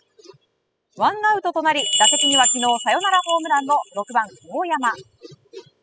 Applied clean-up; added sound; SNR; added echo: classical method spectral subtraction.